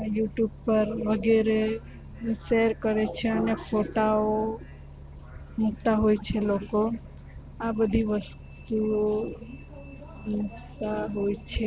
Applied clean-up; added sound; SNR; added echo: none; Bus; 16 dB; none.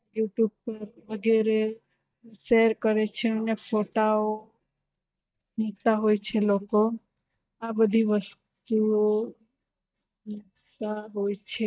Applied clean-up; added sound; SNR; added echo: neural mask model DeepFilterNet 3.